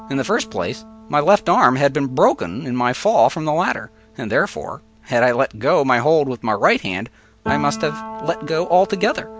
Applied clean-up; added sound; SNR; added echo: none; Piano; 16 dB; none.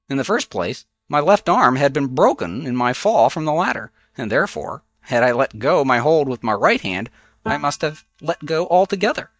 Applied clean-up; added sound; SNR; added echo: neural mask model DeepFilterNet 3.